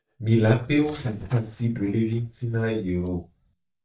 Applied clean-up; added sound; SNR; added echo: neural mask model DeepFilterNet 3.